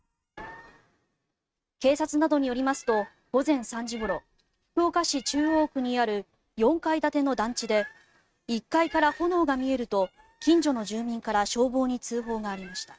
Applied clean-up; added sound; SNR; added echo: neural mask model RNNoise.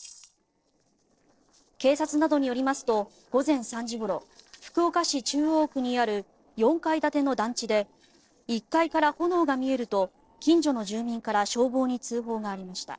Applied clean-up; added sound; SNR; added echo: neural separator model SepFormer DNS4.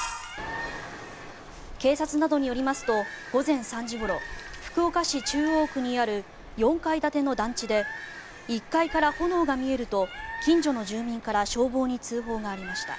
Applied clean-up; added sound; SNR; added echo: none; Bird; 13 dB; none.